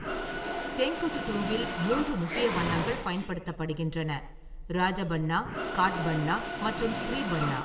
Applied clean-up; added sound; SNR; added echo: none; Mechanisms; 4 dB; reverberation time 1.6 s.